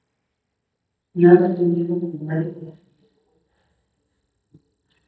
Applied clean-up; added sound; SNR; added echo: neural mask model DeepFilterNet 3.